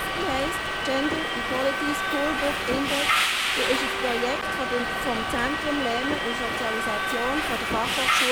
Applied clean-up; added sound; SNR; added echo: none; Subway, metro, underground; -3 dB; none.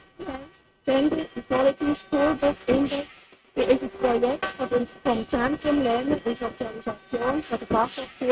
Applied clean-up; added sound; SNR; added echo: neural mask model RNNoise.